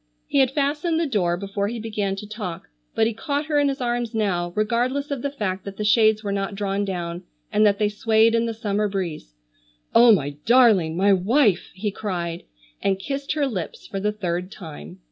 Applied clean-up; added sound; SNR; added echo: none; none; none; none.